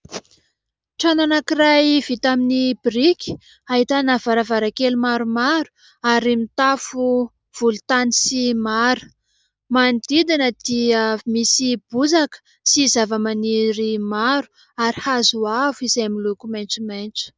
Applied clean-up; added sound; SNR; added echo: none; none; none; none.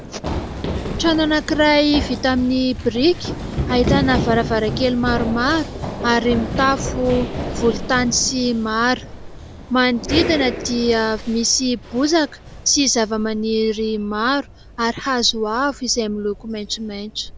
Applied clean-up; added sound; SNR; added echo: none; Run; 7 dB; none.